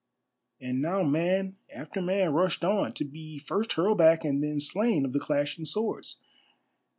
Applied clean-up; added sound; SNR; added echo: none; none; none; none.